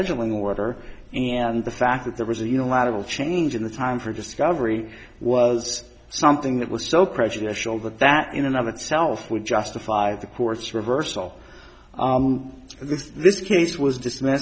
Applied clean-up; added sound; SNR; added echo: none; none; none; none.